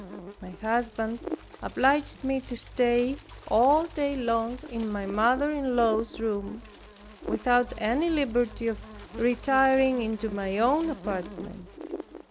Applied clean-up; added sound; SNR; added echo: none; Buzz + Wind; 15 dB; none.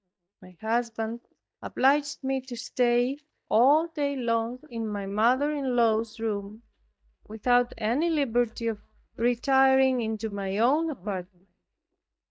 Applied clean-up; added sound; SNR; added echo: neural mask model DeepFilterNet 3.